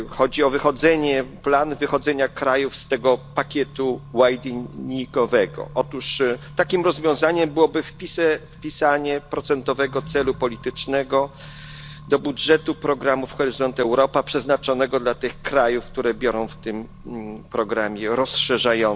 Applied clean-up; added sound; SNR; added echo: none; Accelerating, revving, vroom; 19 dB; none.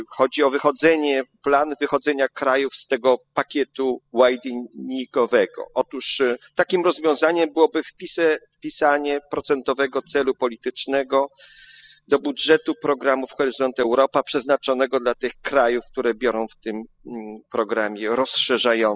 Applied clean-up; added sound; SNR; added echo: classical method spectral subtraction.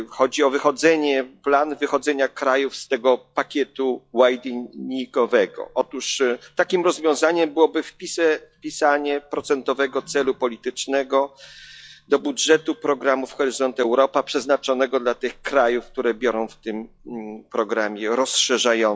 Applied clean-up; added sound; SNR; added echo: classical method log-MMSE.